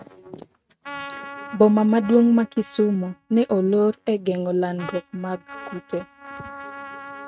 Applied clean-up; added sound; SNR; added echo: neural mask model RNNoise.